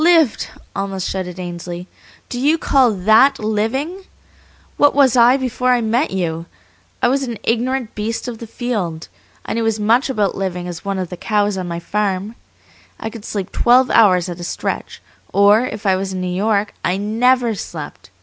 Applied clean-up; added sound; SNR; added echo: none; none; none; none.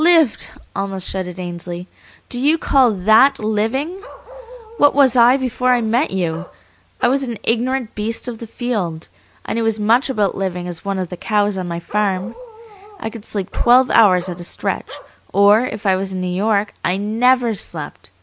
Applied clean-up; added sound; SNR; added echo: none; Bark; 19 dB; none.